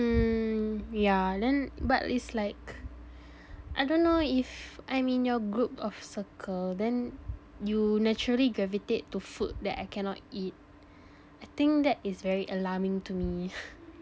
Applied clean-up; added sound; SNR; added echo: none; none; none; none.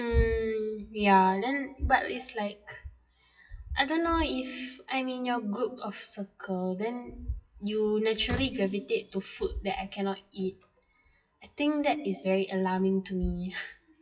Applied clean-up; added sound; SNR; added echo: classical method WPE with log-MMSE.